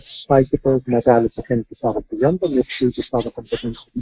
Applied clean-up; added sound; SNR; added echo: neural mask model Resemble Enhance denoiser.